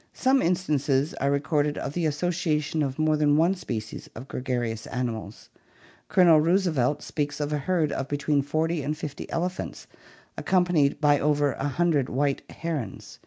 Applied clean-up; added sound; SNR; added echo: none; none; none; none.